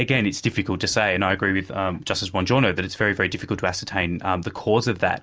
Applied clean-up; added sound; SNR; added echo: none; none; none; none.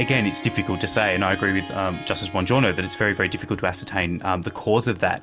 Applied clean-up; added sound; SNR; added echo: none; Harp; 14 dB; none.